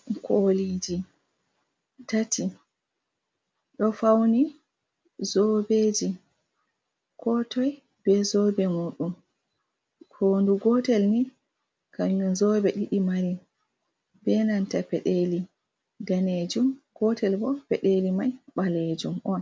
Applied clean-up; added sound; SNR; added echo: none; none; none; none.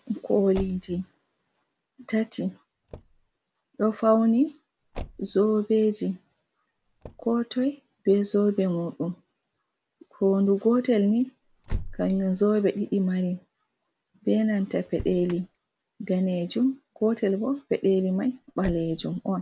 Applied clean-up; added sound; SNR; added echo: none; Motor vehicle (road); 17 dB; none.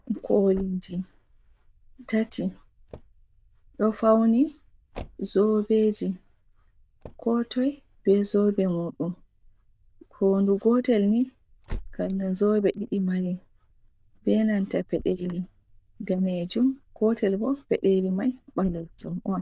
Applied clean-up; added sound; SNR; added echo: neural diffusion model UNIVERSE++.